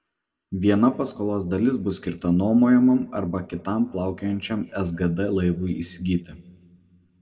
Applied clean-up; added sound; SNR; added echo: none; none; none; reverberation time 0.7 s.